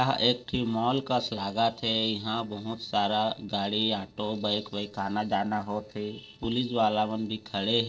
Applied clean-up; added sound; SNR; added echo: neural separator model SepFormer DNS4.